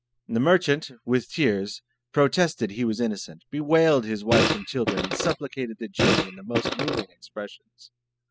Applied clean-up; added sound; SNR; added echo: classical method spectral subtraction.